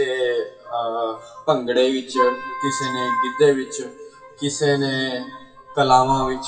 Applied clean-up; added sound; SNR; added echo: classical method WPE with log-MMSE.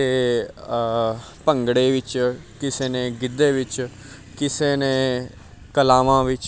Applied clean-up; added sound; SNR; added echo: none; none; none; none.